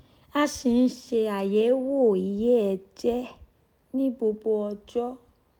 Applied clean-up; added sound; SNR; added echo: none; none; none; none.